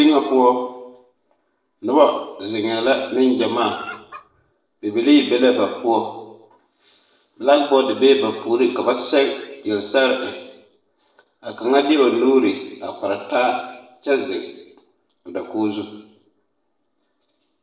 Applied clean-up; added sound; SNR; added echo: neural separator model SepFormer DNS4.